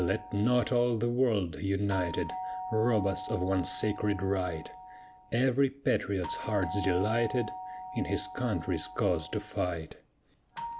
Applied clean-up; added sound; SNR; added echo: none; Doorbell; 11 dB; none.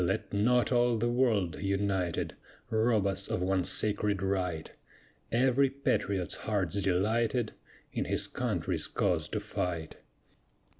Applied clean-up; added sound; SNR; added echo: none; none; none; none.